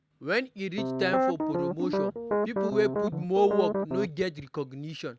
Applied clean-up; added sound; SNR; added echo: none; Piano; -1 dB; none.